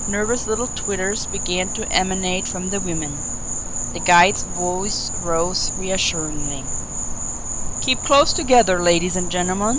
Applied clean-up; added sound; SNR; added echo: none; Insect; 3 dB; none.